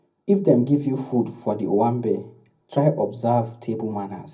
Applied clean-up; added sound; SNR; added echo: none; none; none; reverberation time 0.4 s.